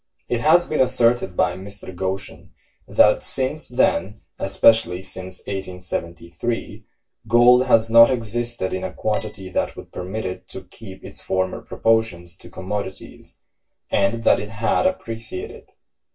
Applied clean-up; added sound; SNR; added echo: none; Dishes, pots, and pans; 19 dB; reverberation time 0.1 s.